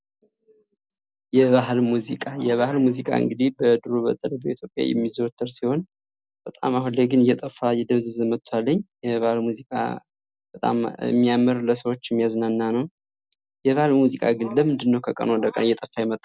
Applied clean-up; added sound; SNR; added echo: none; none; none; none.